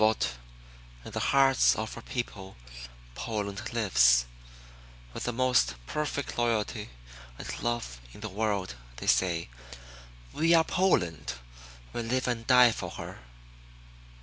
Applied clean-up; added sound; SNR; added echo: none; none; none; none.